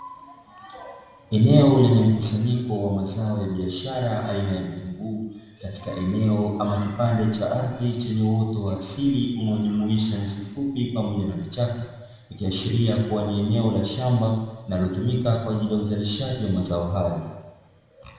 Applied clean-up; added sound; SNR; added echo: none; none; none; reverberation time 1.2 s.